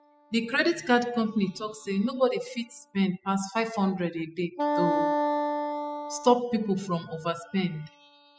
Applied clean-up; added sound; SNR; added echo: classical method spectral subtraction.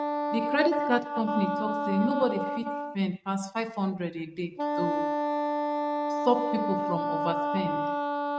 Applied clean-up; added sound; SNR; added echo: neural mask model RNNoise.